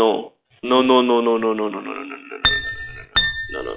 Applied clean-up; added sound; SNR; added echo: classical method log-MMSE.